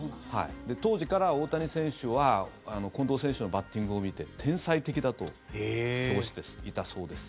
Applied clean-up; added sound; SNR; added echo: none; none; none; none.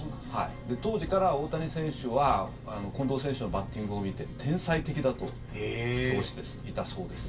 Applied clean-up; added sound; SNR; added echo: none; Engine; 10 dB; reverberation time 0.2 s.